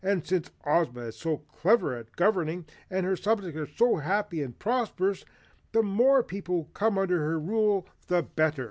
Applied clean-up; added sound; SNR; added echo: none; none; none; none.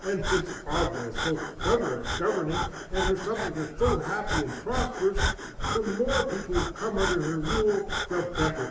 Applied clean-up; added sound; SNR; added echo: none; Breathing; 2 dB; reverberation time 0.9 s.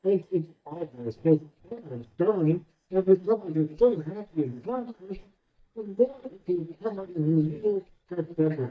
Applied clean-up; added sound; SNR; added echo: neural mask model DeepFilterNet 3.